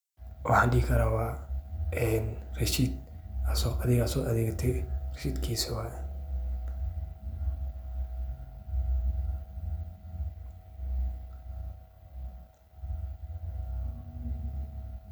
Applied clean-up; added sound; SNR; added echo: none; none; none; none.